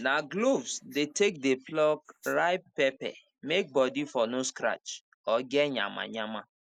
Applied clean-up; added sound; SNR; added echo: neural mask model Resemble Enhance denoiser.